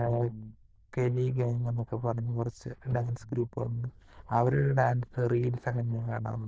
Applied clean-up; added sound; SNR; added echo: neural diffusion model UNIVERSE++.